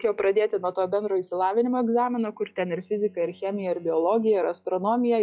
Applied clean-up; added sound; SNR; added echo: classical method log-MMSE.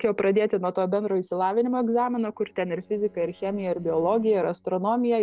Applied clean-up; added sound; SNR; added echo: neural separator model SepFormer DNS4.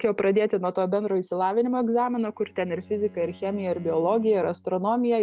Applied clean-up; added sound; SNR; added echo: neural mask model DeepFilterNet 3.